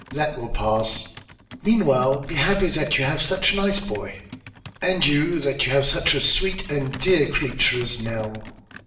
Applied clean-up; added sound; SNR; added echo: none; Computer keyboard; 19 dB; reverberation time 0.7 s.